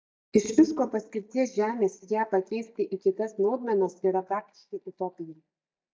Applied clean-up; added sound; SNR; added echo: neural mask model DeepFilterNet 3.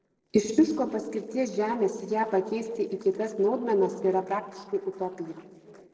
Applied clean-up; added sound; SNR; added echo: neural separator model SepFormer DNS4.